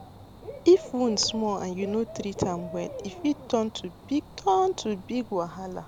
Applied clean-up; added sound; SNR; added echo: none; Bird / Dog; 15 dB; none.